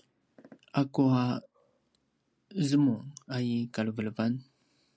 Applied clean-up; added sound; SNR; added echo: none; none; none; none.